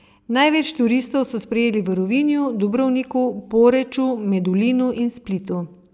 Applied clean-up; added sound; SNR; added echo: none; none; none; none.